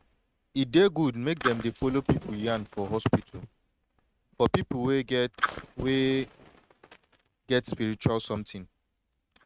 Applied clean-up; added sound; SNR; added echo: neural mask model RNNoise.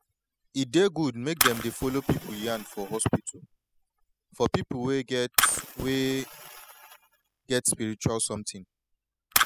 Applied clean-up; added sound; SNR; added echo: classical method spectral subtraction.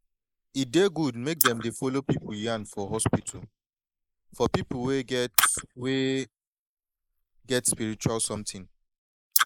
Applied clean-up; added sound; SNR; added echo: neural mask model Resemble Enhance denoiser.